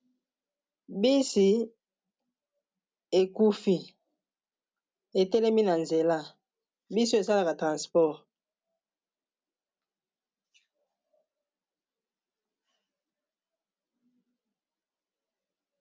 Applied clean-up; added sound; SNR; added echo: none; none; none; none.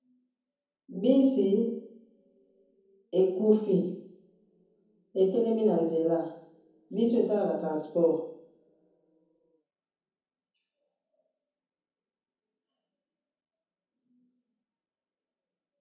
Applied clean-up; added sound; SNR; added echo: none; none; none; reverberation time 0.7 s.